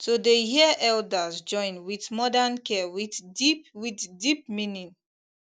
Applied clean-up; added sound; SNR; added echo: none; none; none; none.